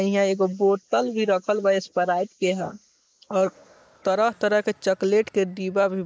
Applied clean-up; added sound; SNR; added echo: neural mask model Resemble Enhance denoiser.